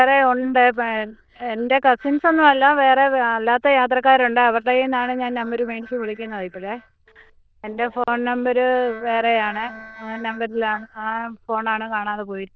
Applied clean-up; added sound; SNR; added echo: neural diffusion model UNIVERSE++.